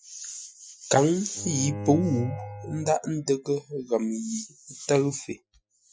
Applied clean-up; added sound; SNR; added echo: classical method Wiener filter.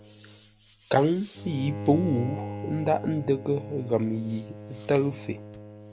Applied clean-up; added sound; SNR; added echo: none; Bowed string instrument; 11 dB; none.